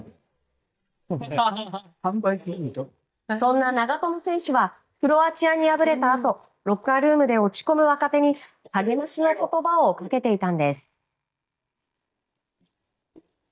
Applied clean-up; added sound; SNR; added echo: neural mask model DeepFilterNet 3.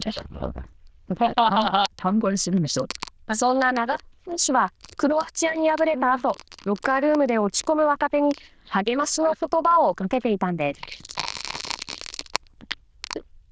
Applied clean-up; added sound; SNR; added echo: neural diffusion model UNIVERSE++.